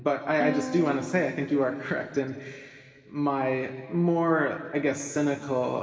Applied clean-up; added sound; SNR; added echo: none; Plucked string instrument; 12 dB; reverberation time 2.5 s.